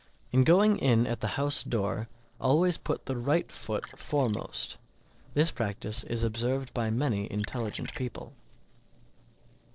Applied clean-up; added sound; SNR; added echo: neural separator model SepFormer DNS4.